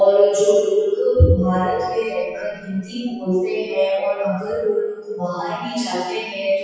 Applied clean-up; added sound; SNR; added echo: classical method WPE with log-MMSE.